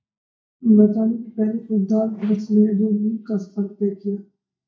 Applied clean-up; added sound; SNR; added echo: neural mask model DeepFilterNet 3.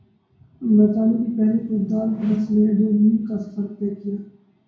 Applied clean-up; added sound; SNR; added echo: none; Whoosh, swoosh, swish; 10 dB; reverberation time 0.6 s.